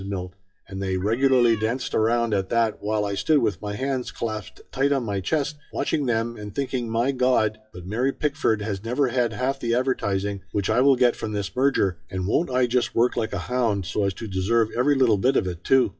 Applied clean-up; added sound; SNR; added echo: classical method WPE with log-MMSE.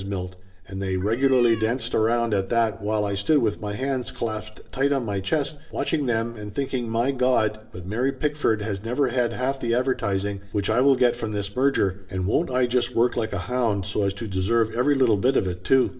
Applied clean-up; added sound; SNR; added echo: none; Cat; 19 dB; reverberation time 0.7 s.